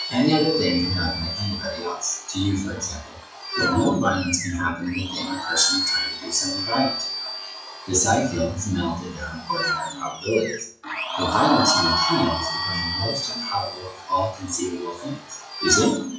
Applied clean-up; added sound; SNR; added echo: classical method WPE with log-MMSE.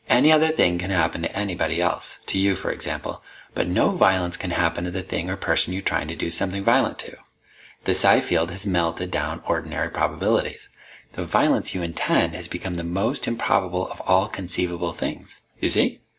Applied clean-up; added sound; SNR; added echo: none; none; none; none.